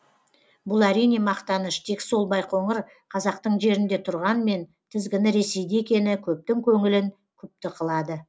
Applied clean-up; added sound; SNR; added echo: none; none; none; none.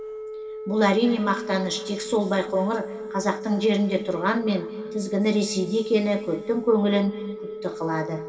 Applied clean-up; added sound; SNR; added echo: none; Telephone; 11 dB; reverberation time 2.8 s.